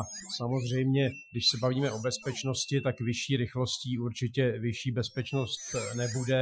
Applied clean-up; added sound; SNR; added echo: classical method Wiener filter.